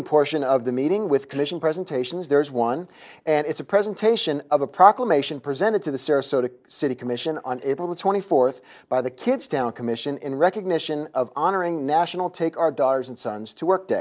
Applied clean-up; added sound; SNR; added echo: neural mask model Resemble Enhance denoiser.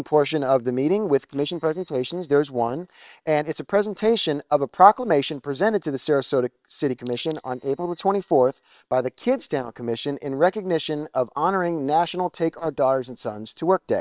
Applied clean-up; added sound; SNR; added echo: neural separator model SepFormer WHAM!.